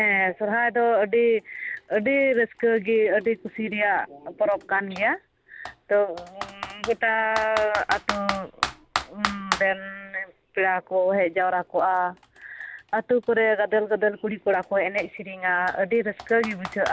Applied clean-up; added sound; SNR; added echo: none; Computer keyboard; 13 dB; none.